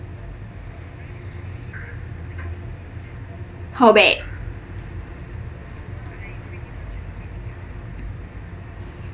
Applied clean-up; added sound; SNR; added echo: none; none; none; none.